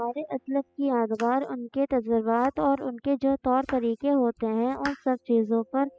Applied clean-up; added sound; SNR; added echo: classical method spectral subtraction.